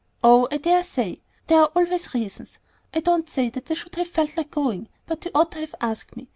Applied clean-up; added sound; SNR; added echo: none; none; none; none.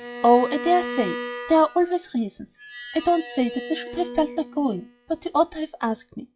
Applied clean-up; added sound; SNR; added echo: classical method log-MMSE.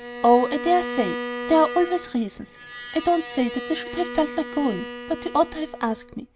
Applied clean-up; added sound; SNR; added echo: none; Bowed string instrument; 10 dB; none.